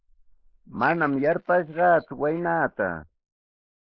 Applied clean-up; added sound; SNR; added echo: neural mask model Resemble Enhance denoiser.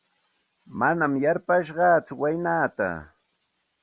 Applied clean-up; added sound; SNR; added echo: none; none; none; none.